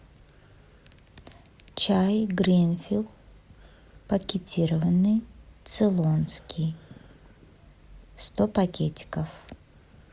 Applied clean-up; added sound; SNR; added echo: none; none; none; none.